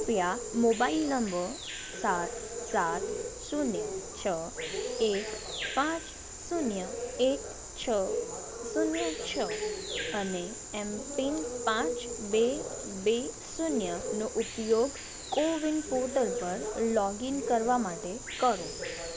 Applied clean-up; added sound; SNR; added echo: none; Bird vocalization, bird call, bird song; 11 dB; none.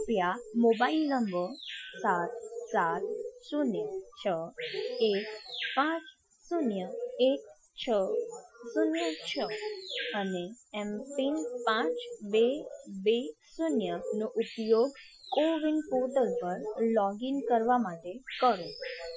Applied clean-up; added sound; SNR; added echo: classical method Wiener filter.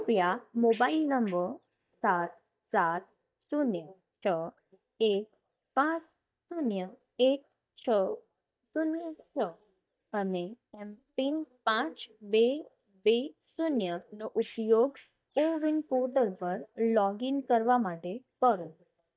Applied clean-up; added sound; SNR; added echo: neural mask model DeepFilterNet 3.